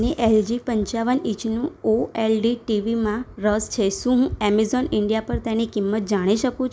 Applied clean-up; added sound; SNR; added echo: none; none; none; none.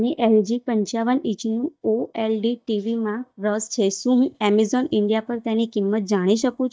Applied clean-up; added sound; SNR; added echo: neural mask model DeepFilterNet 3.